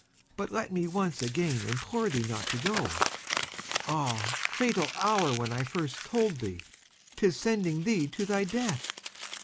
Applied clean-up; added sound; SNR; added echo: none; Crumpling, crinkling; 7 dB; none.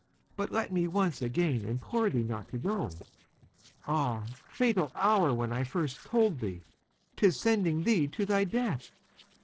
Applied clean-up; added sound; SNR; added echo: neural separator model SepFormer DNS4.